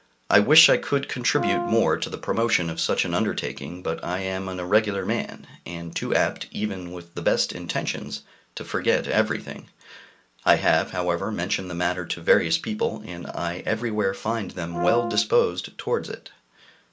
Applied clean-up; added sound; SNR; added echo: none; Brass instrument; 6 dB; none.